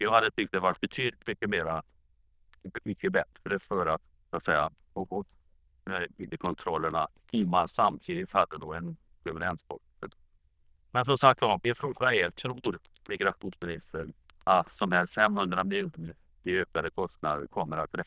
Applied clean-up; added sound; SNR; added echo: neural diffusion model UNIVERSE++.